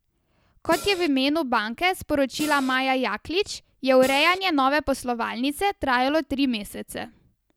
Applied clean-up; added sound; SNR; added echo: none; Cymbal; 12 dB; none.